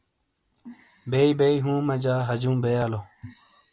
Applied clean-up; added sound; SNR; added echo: none; none; none; none.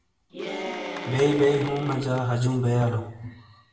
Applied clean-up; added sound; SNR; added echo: none; Applause / Cheering; 10 dB; reverberation time 0.8 s.